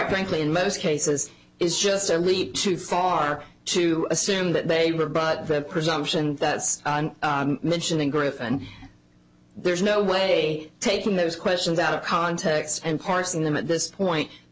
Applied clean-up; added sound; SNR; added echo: none; none; none; none.